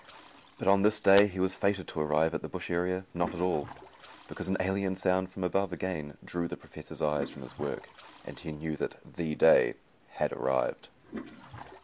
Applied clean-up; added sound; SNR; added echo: none; Toilet flush; 20 dB; none.